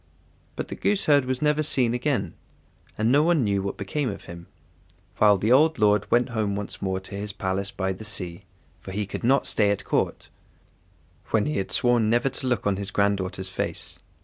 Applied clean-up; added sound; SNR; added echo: none; none; none; none.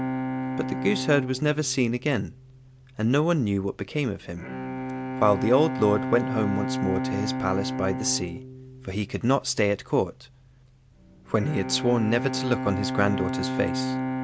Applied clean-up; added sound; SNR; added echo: none; Bowed string instrument; 5 dB; none.